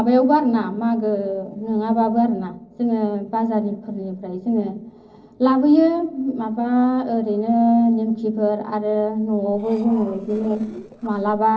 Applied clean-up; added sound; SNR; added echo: neural separator model SepFormer DNS4.